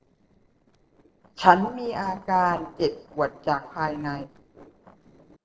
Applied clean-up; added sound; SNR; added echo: neural separator model SepFormer DNS4.